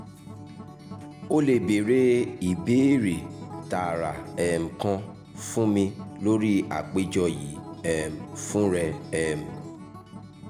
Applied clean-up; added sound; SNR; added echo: none; Acoustic guitar; 13 dB; none.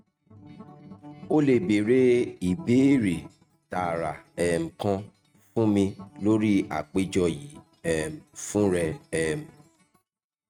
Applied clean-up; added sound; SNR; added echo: neural mask model RNNoise.